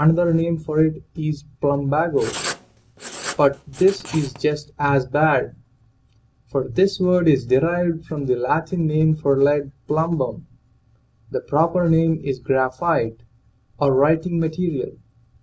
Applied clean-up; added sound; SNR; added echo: none; Writing; 12 dB; none.